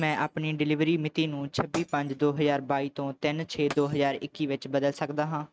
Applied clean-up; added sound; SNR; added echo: neural mask model RNNoise.